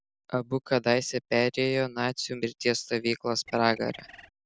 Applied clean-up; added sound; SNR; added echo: none; Bird; 20 dB; none.